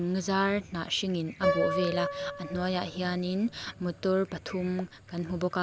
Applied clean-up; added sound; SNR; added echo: none; Piano; 6 dB; none.